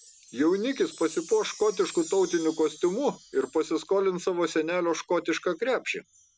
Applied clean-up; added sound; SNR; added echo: none; Chime; 20 dB; none.